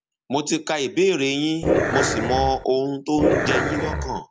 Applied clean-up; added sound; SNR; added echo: none; Growling; -1 dB; none.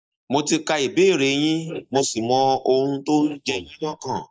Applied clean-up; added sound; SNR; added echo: neural mask model Resemble Enhance denoiser.